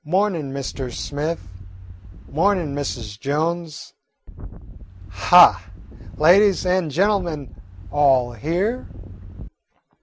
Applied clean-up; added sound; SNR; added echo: none; Wind; 13 dB; none.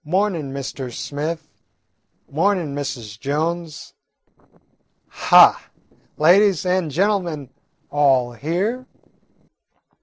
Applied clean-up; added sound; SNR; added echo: neural separator model SepFormer DNS4.